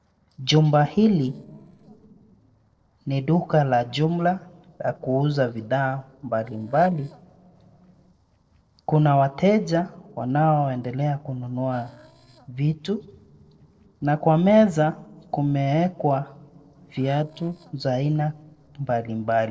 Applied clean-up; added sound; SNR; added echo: neural separator model SepFormer DNS4.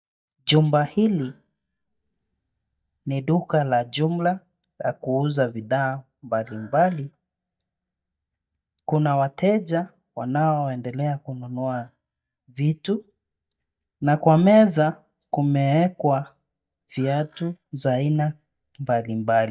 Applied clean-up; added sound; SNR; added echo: neural mask model DeepFilterNet 3.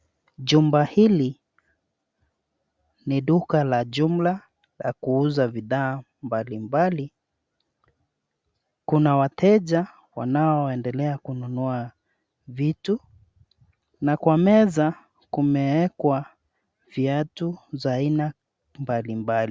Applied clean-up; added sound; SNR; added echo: none; none; none; none.